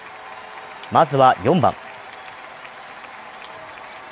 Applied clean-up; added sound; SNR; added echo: none; Applause / Cheering; 15 dB; none.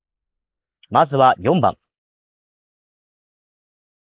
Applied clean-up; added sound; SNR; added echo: neural mask model Resemble Enhance denoiser.